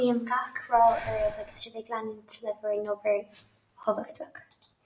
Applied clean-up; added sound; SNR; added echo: none; Breathing; 16 dB; none.